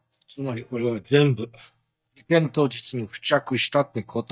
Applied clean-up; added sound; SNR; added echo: neural mask model DeepFilterNet 3.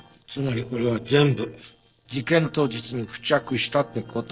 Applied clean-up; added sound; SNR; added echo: neural separator model SepFormer DNS4.